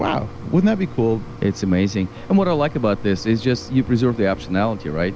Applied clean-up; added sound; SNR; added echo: none; Mechanisms; 14 dB; none.